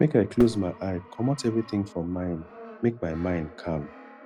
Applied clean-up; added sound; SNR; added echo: none; Fireworks + Brass instrument; 17 dB; none.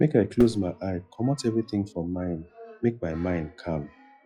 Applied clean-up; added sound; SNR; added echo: classical method log-MMSE.